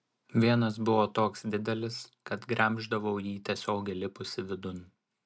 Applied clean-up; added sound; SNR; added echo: none; none; none; none.